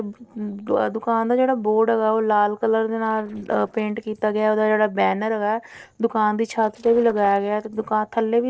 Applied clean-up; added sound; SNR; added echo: neural separator model SepFormer DNS4.